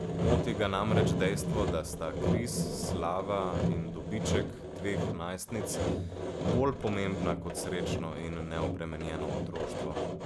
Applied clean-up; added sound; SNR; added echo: none; Sawing; -2 dB; none.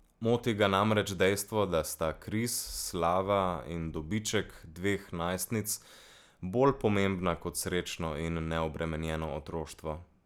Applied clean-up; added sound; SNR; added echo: none; none; none; none.